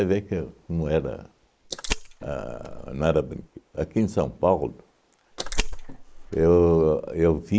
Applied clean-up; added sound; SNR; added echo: neural mask model Resemble Enhance denoiser.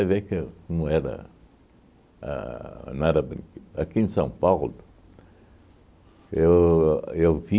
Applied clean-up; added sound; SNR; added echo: none; none; none; none.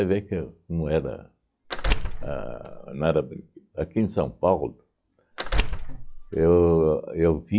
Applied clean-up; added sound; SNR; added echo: classical method log-MMSE.